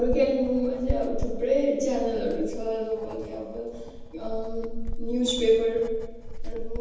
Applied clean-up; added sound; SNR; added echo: none; Writing; 5 dB; reverberation time 1.1 s.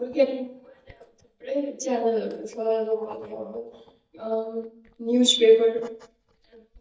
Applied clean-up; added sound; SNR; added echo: neural mask model DeepFilterNet 3.